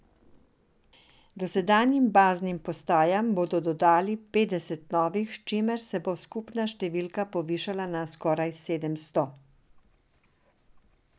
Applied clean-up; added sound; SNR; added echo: none; none; none; none.